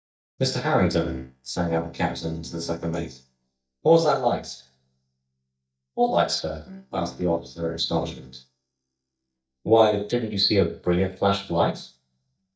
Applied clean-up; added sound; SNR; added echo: neural mask model DeepFilterNet 3.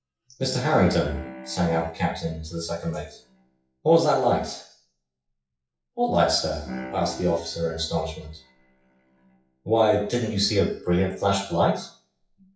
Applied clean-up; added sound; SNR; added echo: classical method WPE with log-MMSE.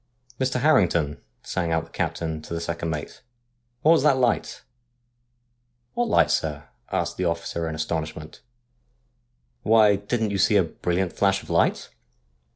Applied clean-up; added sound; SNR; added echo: none; none; none; none.